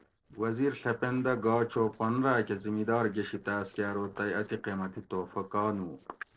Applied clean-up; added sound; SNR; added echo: neural separator model SepFormer DNS4.